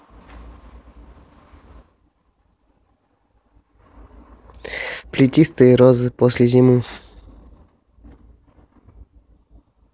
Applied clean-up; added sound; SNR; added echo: none; none; none; none.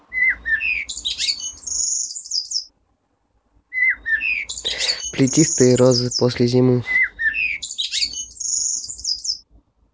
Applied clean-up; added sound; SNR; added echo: none; Bird; -1 dB; none.